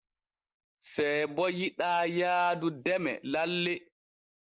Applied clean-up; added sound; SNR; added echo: neural mask model Resemble Enhance denoiser.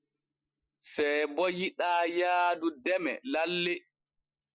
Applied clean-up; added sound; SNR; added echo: classical method Wiener filter.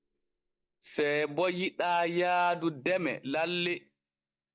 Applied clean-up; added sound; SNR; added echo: neural mask model DeepFilterNet 3.